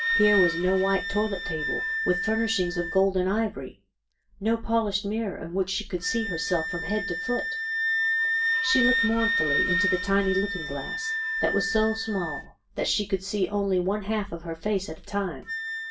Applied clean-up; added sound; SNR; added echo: none; Wind instrument, woodwind instrument; 3 dB; reverberation time 0.2 s.